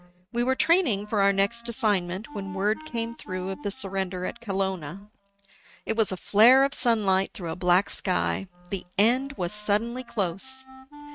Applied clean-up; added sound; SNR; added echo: neural mask model RNNoise.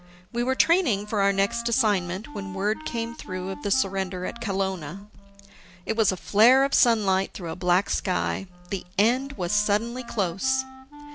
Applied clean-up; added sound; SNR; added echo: none; Wind instrument, woodwind instrument; 19 dB; none.